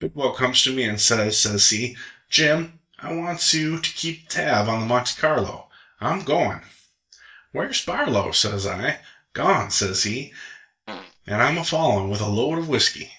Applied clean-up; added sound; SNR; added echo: neural mask model DeepFilterNet 3.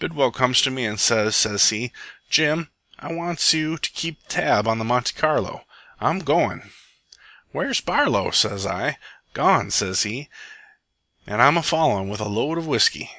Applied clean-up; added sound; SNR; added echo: none; none; none; none.